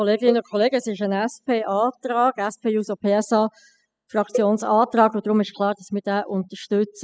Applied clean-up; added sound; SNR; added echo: classical method spectral subtraction.